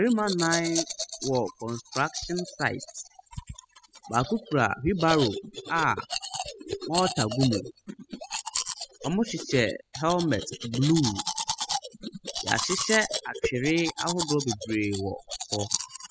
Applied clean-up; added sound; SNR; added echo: classical method spectral subtraction.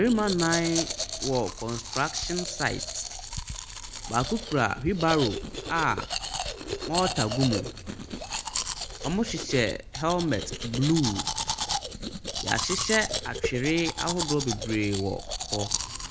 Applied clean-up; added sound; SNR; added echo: none; Domestic sounds, home sounds; 4 dB; none.